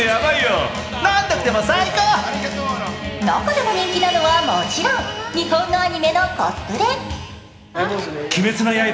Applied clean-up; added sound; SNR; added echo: none; none; none; reverberation time 1.7 s.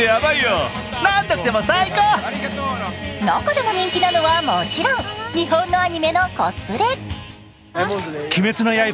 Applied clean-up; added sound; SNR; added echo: none; none; none; none.